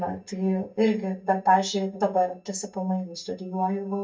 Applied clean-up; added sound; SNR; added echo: neural mask model DeepFilterNet 3.